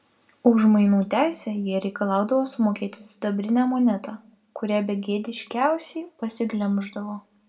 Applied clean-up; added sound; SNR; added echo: none; none; none; reverberation time 0.3 s.